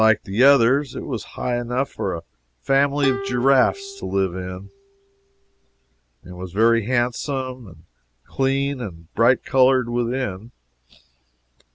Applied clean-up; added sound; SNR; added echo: none; Plucked string instrument; 11 dB; none.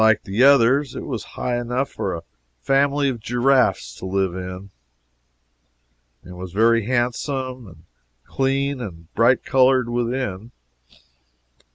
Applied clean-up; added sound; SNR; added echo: none; none; none; none.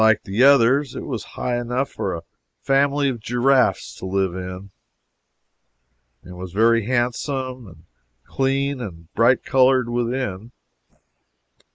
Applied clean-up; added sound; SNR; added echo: neural mask model Resemble Enhance denoiser.